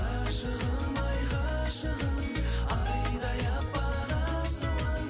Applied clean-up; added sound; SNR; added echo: none; Bell; 15 dB; none.